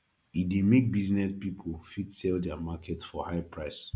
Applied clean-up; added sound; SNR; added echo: none; none; none; none.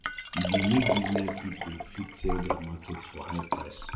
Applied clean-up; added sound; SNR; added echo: none; Liquid; 1 dB; reverberation time 0.8 s.